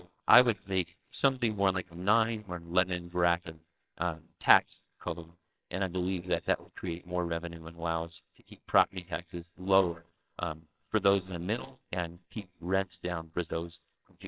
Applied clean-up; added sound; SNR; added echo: neural separator model SepFormer WHAMR!.